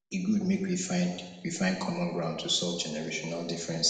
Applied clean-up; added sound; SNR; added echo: none; none; none; reverberation time 1.0 s.